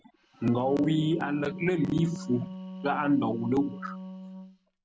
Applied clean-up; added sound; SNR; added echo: none; Wind instrument, woodwind instrument; 12 dB; none.